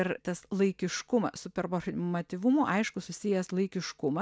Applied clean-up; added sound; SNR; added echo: none; none; none; none.